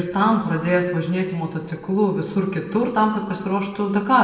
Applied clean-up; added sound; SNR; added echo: none; none; none; reverberation time 1.2 s.